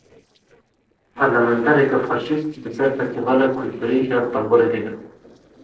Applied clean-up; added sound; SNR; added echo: neural separator model SepFormer DNS4.